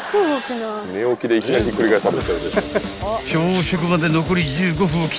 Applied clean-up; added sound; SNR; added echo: none; none; none; none.